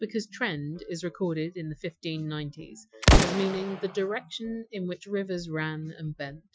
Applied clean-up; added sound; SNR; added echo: classical method Wiener filter.